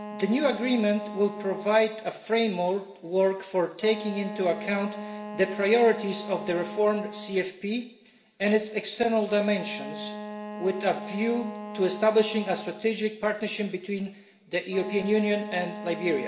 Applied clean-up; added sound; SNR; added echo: none; Wind instrument, woodwind instrument; 12 dB; reverberation time 0.6 s.